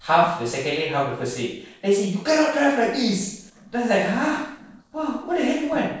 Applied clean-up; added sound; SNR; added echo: neural separator model SepFormer DNS4.